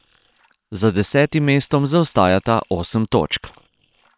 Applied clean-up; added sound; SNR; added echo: neural separator model SepFormer WHAM!.